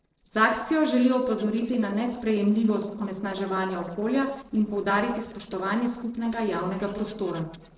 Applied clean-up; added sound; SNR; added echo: neural separator model SepFormer DNS4.